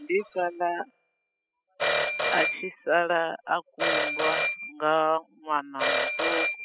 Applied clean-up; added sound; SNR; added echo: classical method spectral subtraction.